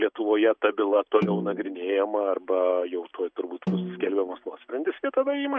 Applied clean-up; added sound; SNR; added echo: neural mask model RNNoise.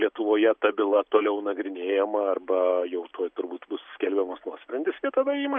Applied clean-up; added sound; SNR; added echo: none; none; none; none.